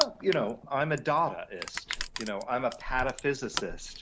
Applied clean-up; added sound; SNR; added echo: none; Crushing; 7 dB; none.